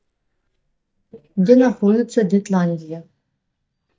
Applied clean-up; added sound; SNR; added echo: neural mask model DeepFilterNet 3.